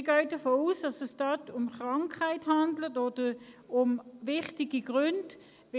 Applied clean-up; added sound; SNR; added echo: none; none; none; none.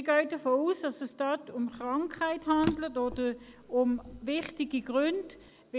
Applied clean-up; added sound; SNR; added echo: none; Drawer open or close; 14 dB; none.